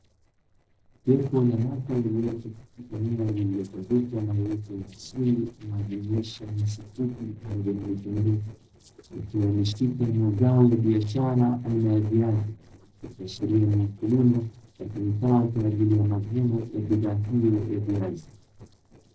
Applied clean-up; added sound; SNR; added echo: neural separator model SepFormer DNS4.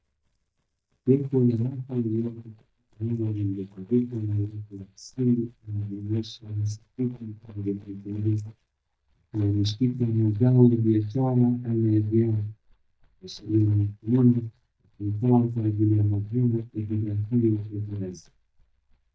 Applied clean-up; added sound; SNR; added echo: neural mask model DeepFilterNet 3.